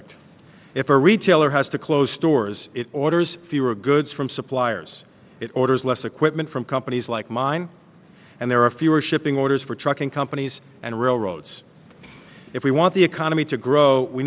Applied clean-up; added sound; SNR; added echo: none; none; none; none.